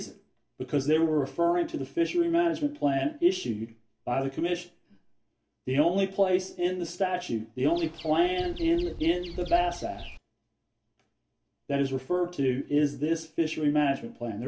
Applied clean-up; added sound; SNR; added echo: none; Bird vocalization, bird call, bird song; 11 dB; reverberation time 0.2 s.